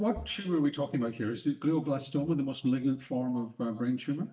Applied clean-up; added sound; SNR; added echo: neural mask model DeepFilterNet 3.